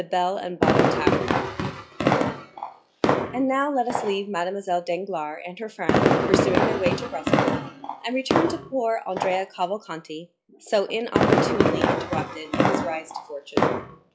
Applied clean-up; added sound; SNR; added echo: classical method log-MMSE.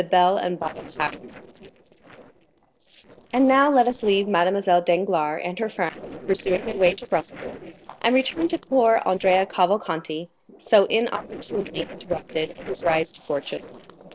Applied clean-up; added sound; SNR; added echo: neural separator model SepFormer DNS4.